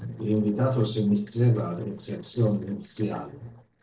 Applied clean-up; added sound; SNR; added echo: neural separator model SepFormer DNS4.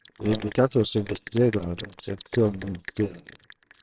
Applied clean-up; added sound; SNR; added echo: neural separator model SepFormer WHAMR!.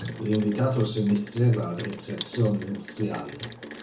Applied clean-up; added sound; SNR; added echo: none; Rain; 14 dB; reverberation time 0.5 s.